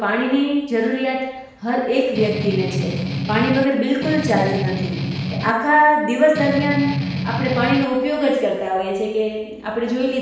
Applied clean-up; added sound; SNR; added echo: none; Strum; 4 dB; reverberation time 1.0 s.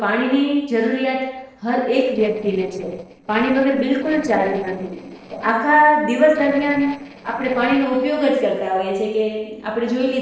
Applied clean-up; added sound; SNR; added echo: neural separator model SepFormer DNS4.